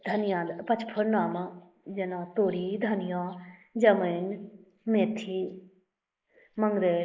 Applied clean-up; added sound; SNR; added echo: neural mask model Resemble Enhance denoiser.